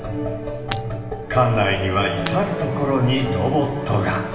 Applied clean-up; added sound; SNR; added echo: none; Shatter; 20 dB; reverberation time 1.2 s.